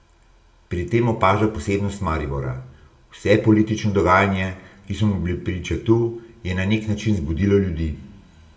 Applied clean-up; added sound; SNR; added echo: none; none; none; reverberation time 0.5 s.